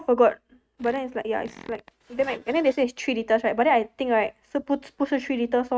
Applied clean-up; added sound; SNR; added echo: neural mask model RNNoise.